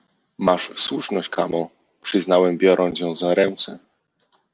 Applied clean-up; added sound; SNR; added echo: none; none; none; none.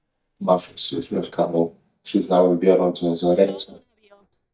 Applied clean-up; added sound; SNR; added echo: neural mask model DeepFilterNet 3.